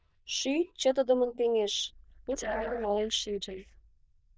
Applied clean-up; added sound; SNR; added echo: neural diffusion model UNIVERSE++.